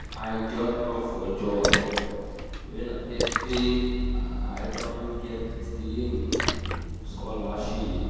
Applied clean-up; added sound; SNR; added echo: none; Splash, splatter; 0 dB; reverberation time 2.1 s.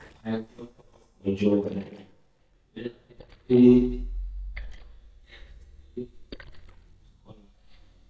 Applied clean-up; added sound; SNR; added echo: neural mask model DeepFilterNet 3.